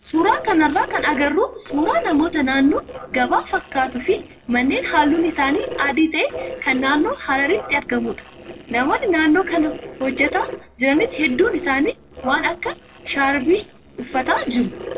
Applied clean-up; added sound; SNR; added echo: neural separator model SepFormer DNS4.